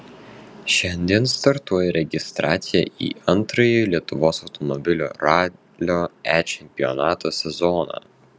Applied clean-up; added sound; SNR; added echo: none; none; none; none.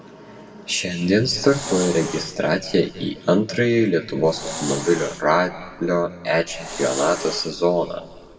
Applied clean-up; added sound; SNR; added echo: none; Hiss; 12 dB; reverberation time 1.6 s.